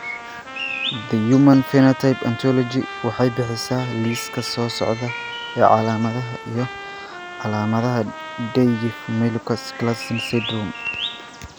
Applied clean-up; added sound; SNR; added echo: none; Bird vocalization, bird call, bird song + Trumpet; 11 dB; none.